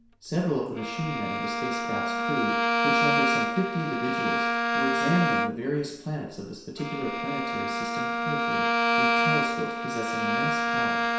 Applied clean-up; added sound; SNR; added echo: none; Bowed string instrument; -5 dB; reverberation time 0.7 s.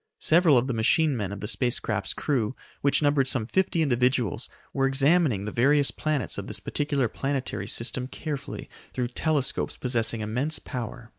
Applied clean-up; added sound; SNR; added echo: none; none; none; none.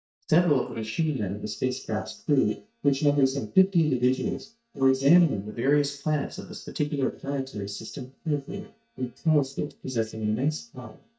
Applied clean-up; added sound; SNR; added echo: neural mask model DeepFilterNet 3.